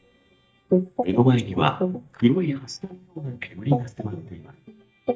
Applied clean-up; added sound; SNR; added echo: neural mask model DeepFilterNet 3.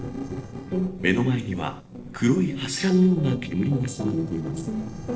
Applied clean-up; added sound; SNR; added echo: neural separator model SepFormer DNS4.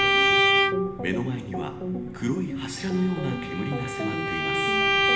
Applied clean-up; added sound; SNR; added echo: none; Bowed string instrument; -4 dB; reverberation time 1.1 s.